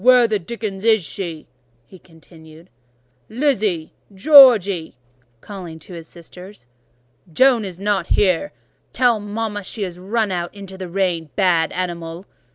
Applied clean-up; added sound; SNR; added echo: none; none; none; none.